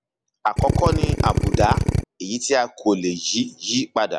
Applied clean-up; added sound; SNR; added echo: none; Drill; -3 dB; none.